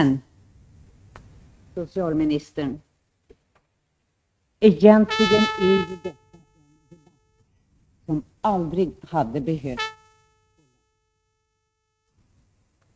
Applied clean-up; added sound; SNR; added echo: neural mask model RNNoise.